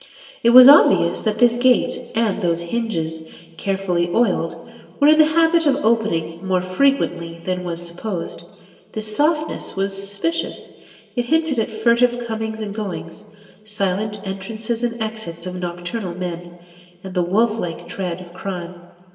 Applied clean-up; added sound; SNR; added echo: none; none; none; reverberation time 2.7 s.